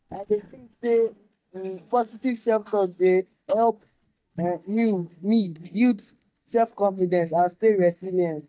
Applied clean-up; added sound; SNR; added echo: neural mask model DeepFilterNet 3.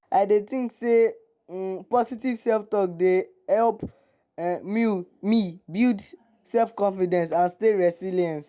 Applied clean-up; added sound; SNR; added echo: none; none; none; none.